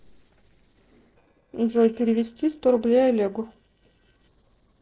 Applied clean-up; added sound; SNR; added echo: neural separator model SepFormer DNS4.